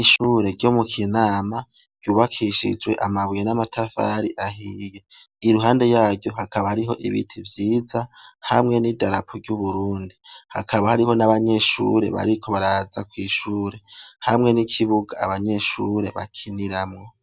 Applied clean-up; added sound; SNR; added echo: none; none; none; none.